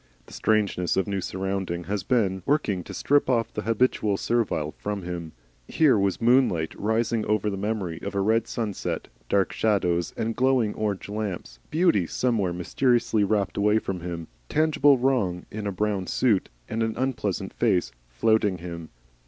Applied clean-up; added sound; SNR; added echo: none; none; none; none.